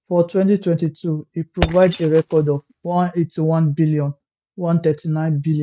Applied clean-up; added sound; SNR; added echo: neural mask model RNNoise.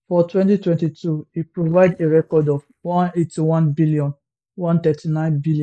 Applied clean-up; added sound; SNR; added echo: neural mask model Resemble Enhance denoiser.